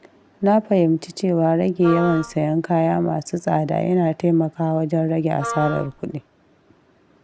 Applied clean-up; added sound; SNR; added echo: none; Wind instrument, woodwind instrument; 10 dB; none.